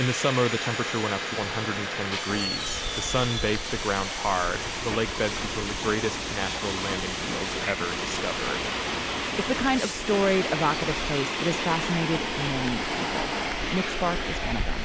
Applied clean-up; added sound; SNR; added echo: none; Subway, metro, underground; 0 dB; none.